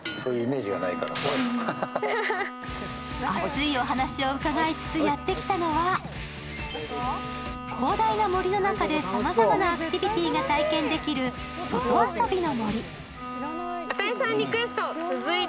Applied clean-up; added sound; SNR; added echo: none; Bowed string instrument; 12 dB; none.